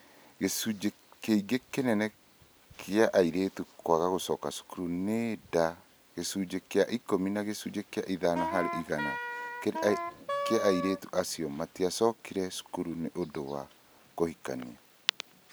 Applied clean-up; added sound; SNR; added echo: none; Wind instrument, woodwind instrument; 3 dB; none.